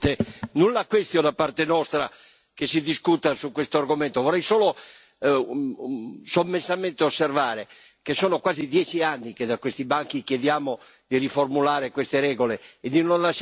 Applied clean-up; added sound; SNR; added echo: none; none; none; none.